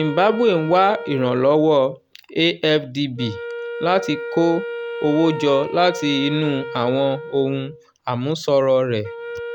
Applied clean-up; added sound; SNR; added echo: none; Wind instrument, woodwind instrument; 11 dB; none.